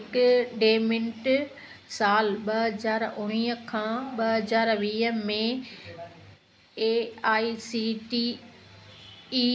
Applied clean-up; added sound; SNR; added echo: none; none; none; none.